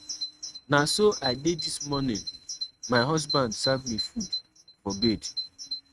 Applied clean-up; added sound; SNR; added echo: neural mask model RNNoise.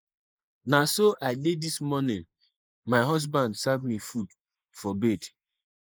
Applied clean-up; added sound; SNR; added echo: neural mask model Resemble Enhance denoiser.